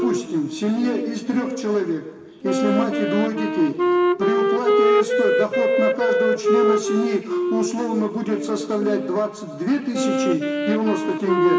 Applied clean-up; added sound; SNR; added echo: none; Wind instrument, woodwind instrument; -2 dB; reverberation time 1.2 s.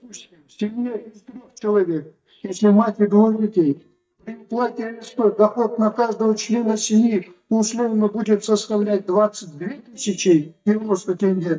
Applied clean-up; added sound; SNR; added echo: neural mask model DeepFilterNet 3.